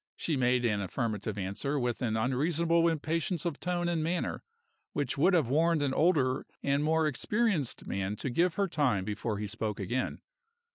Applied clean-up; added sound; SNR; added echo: none; none; none; none.